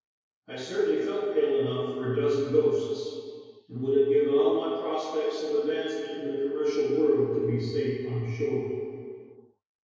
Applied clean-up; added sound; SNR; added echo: none; none; none; reverberation time 2.2 s.